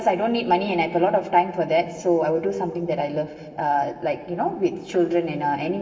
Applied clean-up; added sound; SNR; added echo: none; none; none; reverberation time 2.0 s.